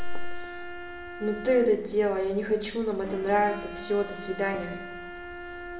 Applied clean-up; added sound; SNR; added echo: none; Bowed string instrument; 13 dB; reverberation time 1.0 s.